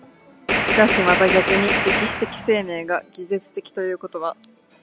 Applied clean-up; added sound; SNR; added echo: none; Gunshot, gunfire; -1 dB; none.